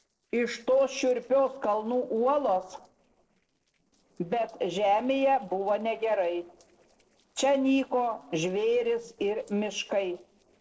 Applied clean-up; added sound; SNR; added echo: neural separator model SepFormer DNS4.